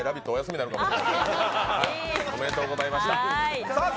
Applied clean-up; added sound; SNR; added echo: none; none; none; none.